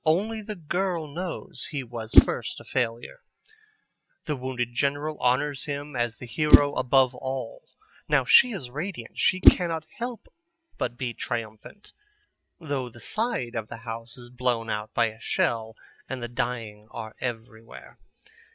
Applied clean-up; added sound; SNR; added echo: none; Whoosh, swoosh, swish; -3 dB; none.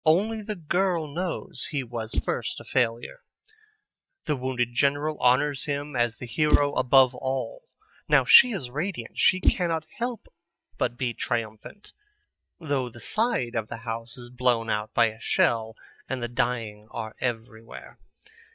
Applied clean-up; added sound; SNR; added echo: neural mask model DeepFilterNet 3.